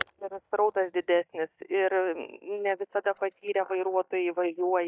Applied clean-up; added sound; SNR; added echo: neural mask model DeepFilterNet 3.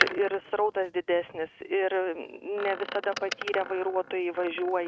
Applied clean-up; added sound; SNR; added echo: neural mask model RNNoise.